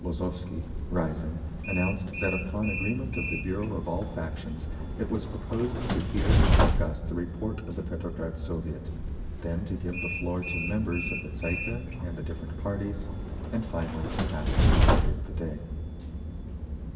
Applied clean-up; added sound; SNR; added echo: none; Train; -4 dB; reverberation time 2.1 s.